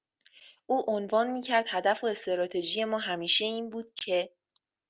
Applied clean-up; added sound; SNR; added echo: none; none; none; none.